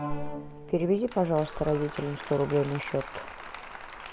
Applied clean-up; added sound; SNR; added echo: none; Applause; 11 dB; none.